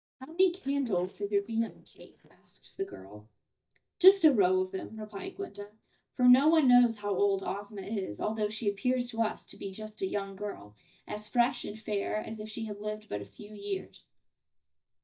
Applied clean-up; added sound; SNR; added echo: neural mask model DeepFilterNet 3.